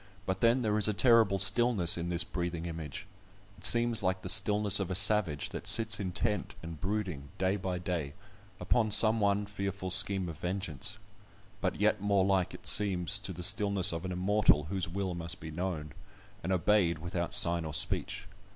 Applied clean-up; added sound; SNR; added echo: none; none; none; none.